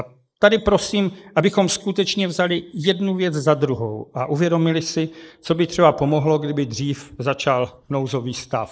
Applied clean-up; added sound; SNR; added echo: neural mask model Resemble Enhance denoiser.